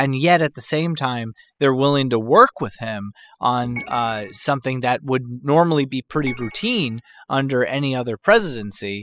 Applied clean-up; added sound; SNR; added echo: classical method spectral subtraction.